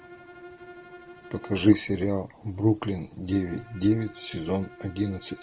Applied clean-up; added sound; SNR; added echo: none; Bowed string instrument; 20 dB; none.